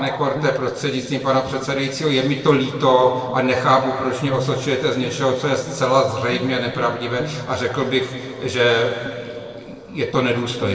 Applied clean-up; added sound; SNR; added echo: neural separator model SepFormer DNS4.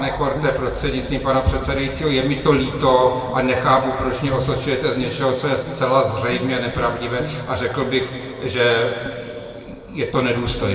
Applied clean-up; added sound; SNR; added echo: none; Guitar; 16 dB; reverberation time 2.1 s.